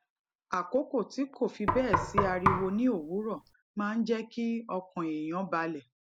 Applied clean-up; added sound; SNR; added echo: none; Knock; -1 dB; none.